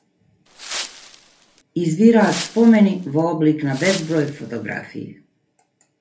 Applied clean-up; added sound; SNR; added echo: none; Wind; 14 dB; reverberation time 0.3 s.